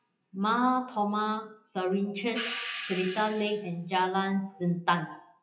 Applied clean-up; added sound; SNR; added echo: classical method WPE with log-MMSE.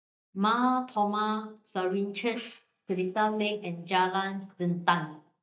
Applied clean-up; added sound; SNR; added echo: neural mask model DeepFilterNet 3.